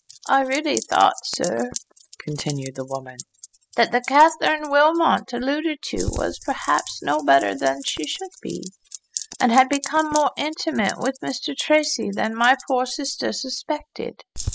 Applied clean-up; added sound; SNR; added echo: classical method spectral subtraction.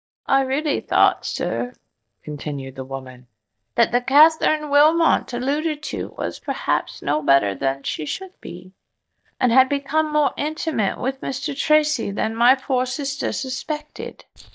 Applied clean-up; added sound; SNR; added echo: neural mask model DeepFilterNet 3.